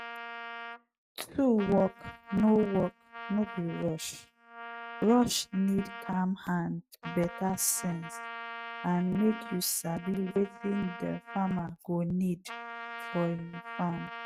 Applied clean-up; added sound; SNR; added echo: neural mask model RNNoise.